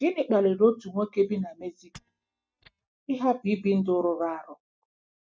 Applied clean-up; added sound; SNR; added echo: neural mask model DeepFilterNet 3.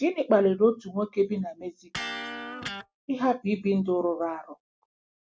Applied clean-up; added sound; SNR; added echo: none; Electric guitar; 12 dB; none.